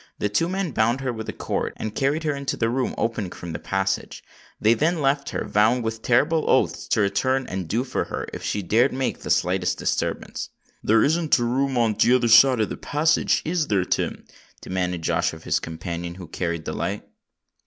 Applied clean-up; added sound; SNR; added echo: none; none; none; none.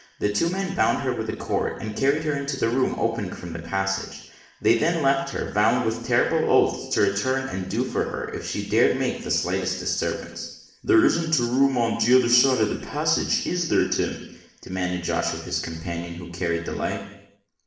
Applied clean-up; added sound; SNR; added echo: none; none; none; reverberation time 0.9 s.